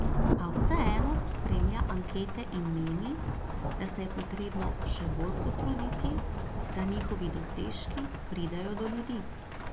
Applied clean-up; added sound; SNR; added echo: none; Rain / Thunderstorm; -5 dB; none.